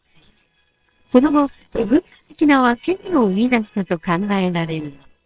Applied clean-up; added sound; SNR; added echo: neural separator model SepFormer WHAMR!.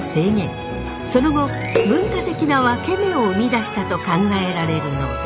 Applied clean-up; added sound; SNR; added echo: none; none; none; none.